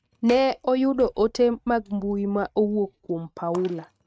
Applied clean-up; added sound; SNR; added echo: neural mask model RNNoise.